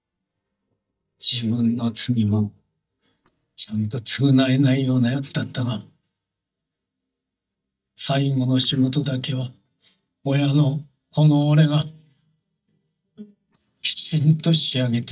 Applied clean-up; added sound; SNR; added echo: neural mask model DeepFilterNet 3.